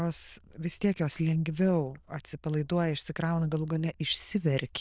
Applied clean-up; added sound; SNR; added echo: neural diffusion model UNIVERSE++.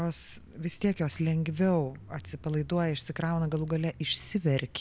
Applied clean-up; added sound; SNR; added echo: none; Mechanisms / Bicycle; 20 dB; none.